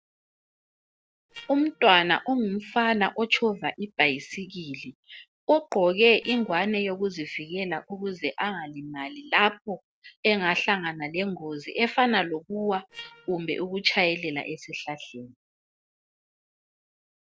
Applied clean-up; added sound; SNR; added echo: neural separator model SepFormer DNS4.